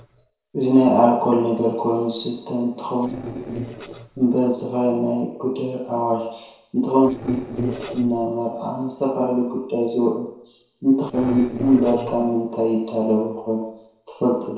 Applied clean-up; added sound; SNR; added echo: neural separator model SepFormer DNS4.